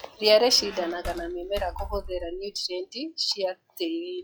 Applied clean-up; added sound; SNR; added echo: classical method log-MMSE.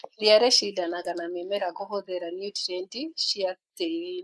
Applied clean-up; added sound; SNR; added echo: neural mask model Resemble Enhance denoiser.